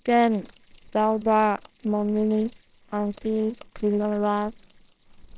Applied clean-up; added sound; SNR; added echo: neural separator model SepFormer WHAMR!.